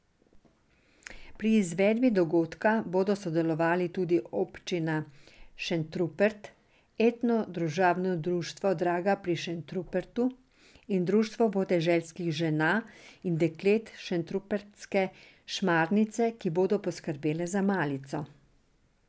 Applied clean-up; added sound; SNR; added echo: none; none; none; none.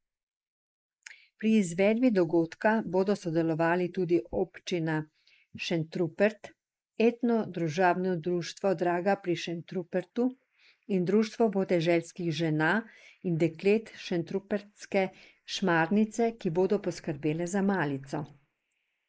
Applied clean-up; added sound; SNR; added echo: neural mask model Resemble Enhance denoiser.